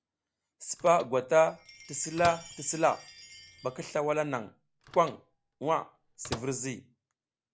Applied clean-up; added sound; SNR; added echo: none; Microwave oven + Chime; 16 dB; none.